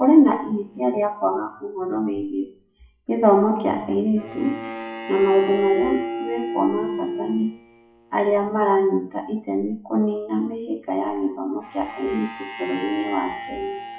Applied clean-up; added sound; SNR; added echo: classical method WPE with log-MMSE.